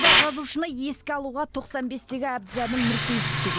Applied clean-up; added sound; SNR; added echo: none; Tools; -3 dB; none.